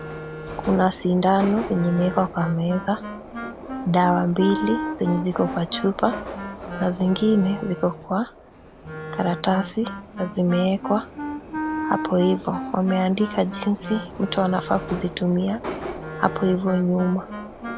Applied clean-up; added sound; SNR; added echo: none; Wind instrument, woodwind instrument + Subway, metro, underground; 9 dB; none.